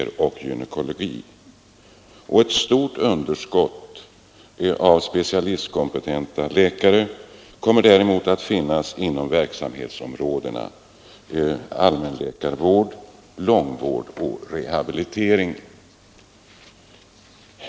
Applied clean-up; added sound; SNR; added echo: none; none; none; none.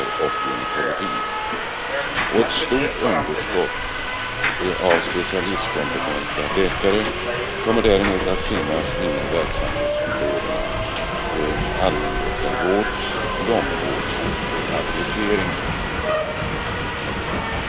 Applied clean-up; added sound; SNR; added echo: none; Subway, metro, underground; -2 dB; none.